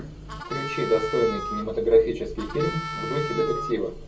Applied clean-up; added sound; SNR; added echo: none; Harmonica; 8 dB; reverberation time 0.2 s.